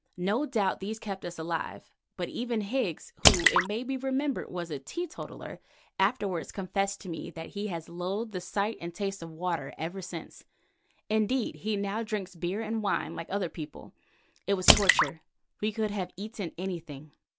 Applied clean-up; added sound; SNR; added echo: none; Drip / Splash, splatter; -4 dB; none.